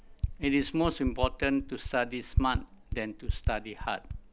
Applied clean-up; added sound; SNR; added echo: none; Typing; 3 dB; none.